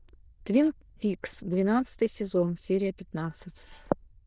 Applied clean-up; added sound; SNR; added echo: neural diffusion model UNIVERSE++.